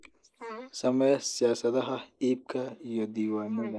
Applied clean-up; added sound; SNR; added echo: neural mask model Resemble Enhance denoiser.